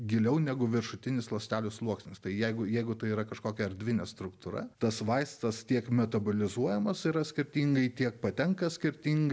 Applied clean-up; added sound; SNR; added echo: none; none; none; none.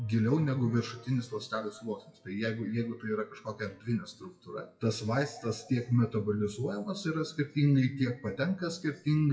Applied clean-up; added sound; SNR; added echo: classical method WPE with log-MMSE.